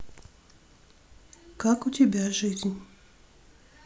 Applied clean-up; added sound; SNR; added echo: none; none; none; none.